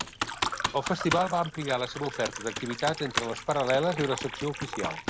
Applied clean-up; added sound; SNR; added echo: none; Liquid + Computer keyboard; 5 dB; none.